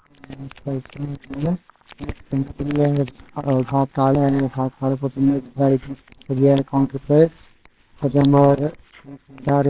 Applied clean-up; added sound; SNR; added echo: neural separator model SepFormer WHAMR!.